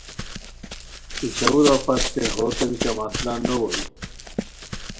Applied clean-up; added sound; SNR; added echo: none; Run; 4 dB; reverberation time 0.3 s.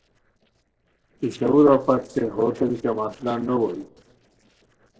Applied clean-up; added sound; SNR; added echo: neural separator model SepFormer DNS4.